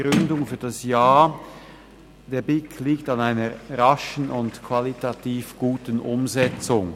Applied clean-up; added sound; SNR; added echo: none; Sliding door; 12 dB; none.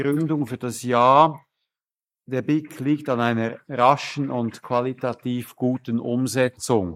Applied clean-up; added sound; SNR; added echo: neural mask model Resemble Enhance denoiser.